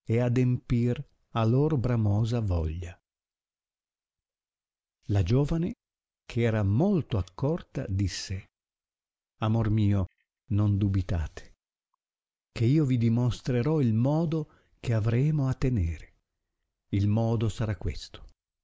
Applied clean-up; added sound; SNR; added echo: none; none; none; none.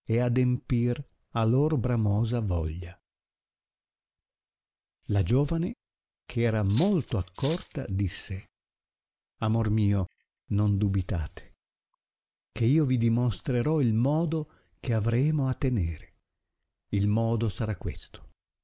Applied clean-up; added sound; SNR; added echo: none; Cutlery, silverware; 7 dB; none.